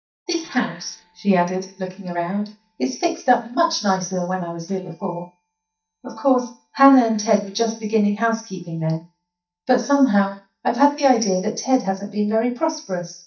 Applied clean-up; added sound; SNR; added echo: neural mask model DeepFilterNet 3.